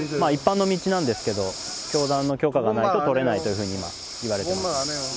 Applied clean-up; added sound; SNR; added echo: none; Breathing; 11 dB; none.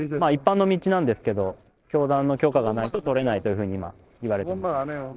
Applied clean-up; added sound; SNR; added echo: neural separator model SepFormer DNS4.